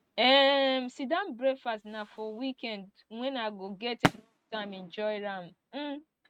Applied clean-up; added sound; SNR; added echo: neural mask model RNNoise.